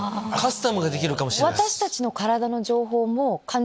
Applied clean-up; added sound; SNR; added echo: none; none; none; none.